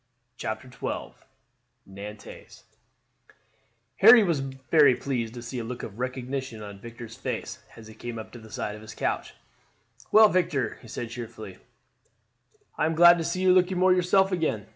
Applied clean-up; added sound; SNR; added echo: none; none; none; none.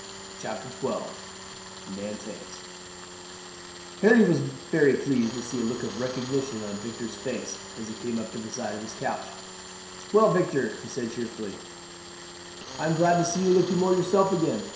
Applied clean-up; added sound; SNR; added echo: none; Tools; 13 dB; reverberation time 0.7 s.